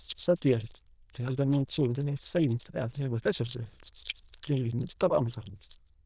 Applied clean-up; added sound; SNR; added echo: neural diffusion model UNIVERSE++.